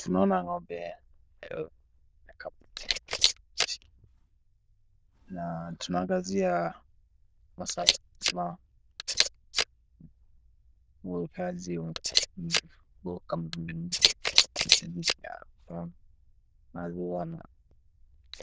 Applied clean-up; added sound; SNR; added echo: neural diffusion model UNIVERSE++.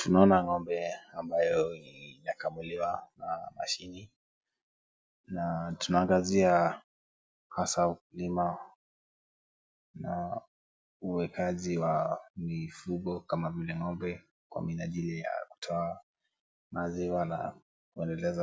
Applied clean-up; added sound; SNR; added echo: none; none; none; none.